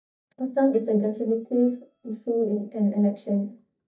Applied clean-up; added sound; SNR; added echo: neural mask model DeepFilterNet 3.